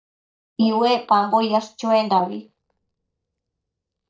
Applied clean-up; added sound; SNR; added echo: neural mask model DeepFilterNet 3.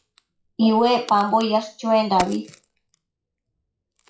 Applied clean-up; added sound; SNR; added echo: classical method WPE with log-MMSE.